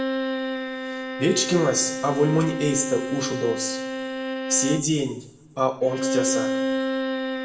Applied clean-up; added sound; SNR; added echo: none; Bowed string instrument; 3 dB; reverberation time 0.7 s.